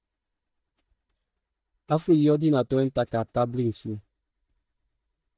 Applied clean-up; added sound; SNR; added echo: neural mask model DeepFilterNet 3.